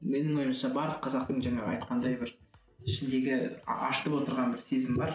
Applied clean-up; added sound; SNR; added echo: none; none; none; none.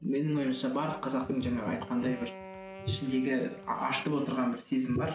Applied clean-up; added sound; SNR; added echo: none; Wind instrument, woodwind instrument; 16 dB; none.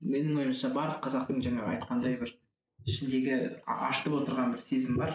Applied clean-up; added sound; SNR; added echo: neural mask model Resemble Enhance denoiser.